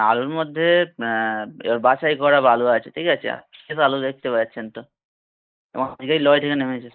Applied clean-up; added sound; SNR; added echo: neural mask model Resemble Enhance denoiser.